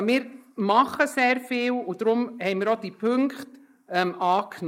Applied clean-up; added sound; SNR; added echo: neural mask model Resemble Enhance denoiser.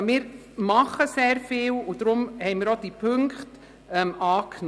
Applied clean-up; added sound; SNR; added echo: none; none; none; none.